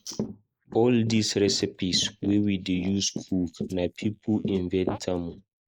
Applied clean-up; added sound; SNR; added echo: neural mask model Resemble Enhance denoiser.